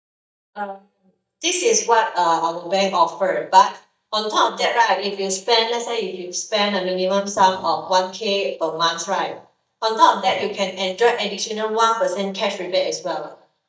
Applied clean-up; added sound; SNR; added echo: neural mask model DeepFilterNet 3.